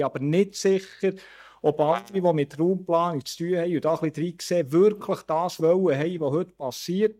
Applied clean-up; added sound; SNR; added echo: neural mask model DeepFilterNet 3.